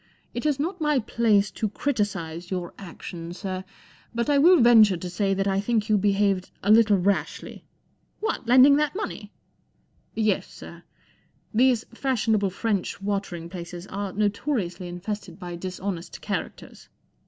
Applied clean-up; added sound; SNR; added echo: none; none; none; none.